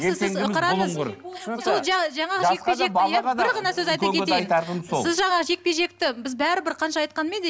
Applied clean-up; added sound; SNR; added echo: none; none; none; none.